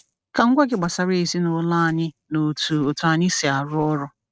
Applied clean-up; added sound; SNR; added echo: neural mask model RNNoise.